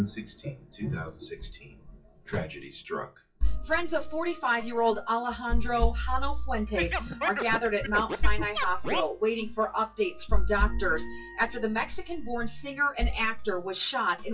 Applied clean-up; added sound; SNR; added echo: classical method WPE with log-MMSE.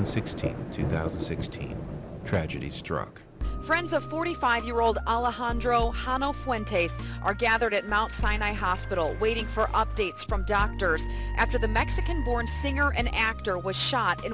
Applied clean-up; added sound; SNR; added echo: none; none; none; none.